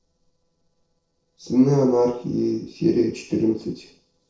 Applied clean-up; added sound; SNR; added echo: neural separator model SepFormer DNS4.